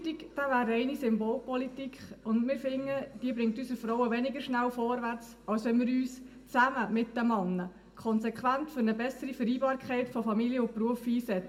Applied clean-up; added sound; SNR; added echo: none; none; none; reverberation time 0.5 s.